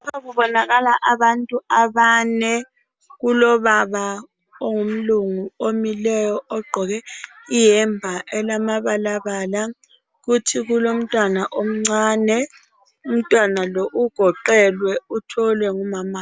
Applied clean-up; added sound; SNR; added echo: none; none; none; none.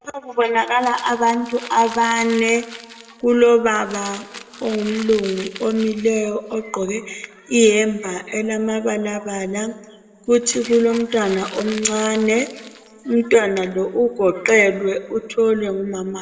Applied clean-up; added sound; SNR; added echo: none; Crumpling, crinkling; 18 dB; reverberation time 1.1 s.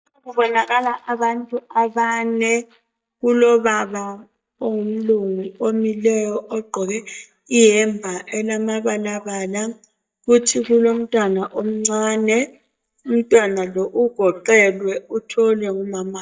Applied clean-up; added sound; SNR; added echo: neural mask model DeepFilterNet 3.